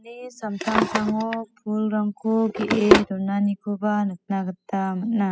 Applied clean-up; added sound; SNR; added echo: classical method spectral subtraction.